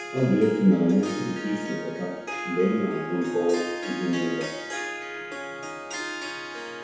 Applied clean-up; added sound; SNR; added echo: none; Harp; 8 dB; reverberation time 0.9 s.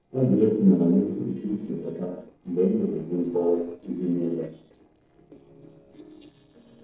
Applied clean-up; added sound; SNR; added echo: neural separator model SepFormer DNS4.